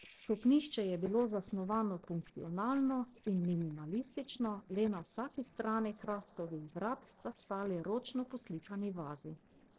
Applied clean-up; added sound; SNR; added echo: neural separator model SepFormer DNS4.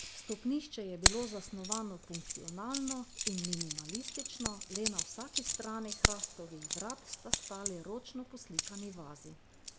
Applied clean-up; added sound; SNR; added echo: none; Keys jangling; -4 dB; none.